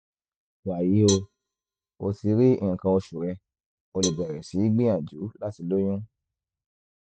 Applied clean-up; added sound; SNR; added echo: neural mask model RNNoise.